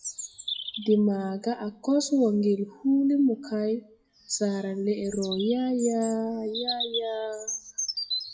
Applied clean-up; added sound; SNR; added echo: classical method WPE with log-MMSE.